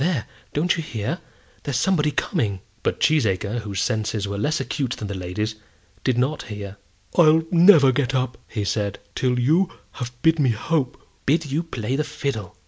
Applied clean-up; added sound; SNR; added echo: none; none; none; none.